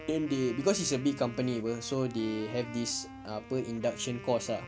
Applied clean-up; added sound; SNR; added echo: none; Wind instrument, woodwind instrument; 14 dB; none.